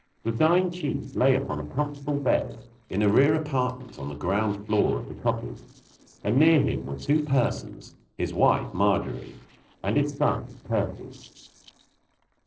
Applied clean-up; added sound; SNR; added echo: neural separator model SepFormer DNS4.